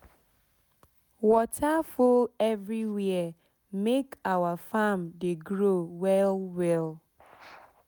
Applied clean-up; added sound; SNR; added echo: none; none; none; none.